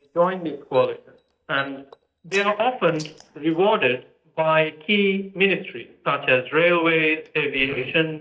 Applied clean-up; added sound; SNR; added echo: neural mask model DeepFilterNet 3.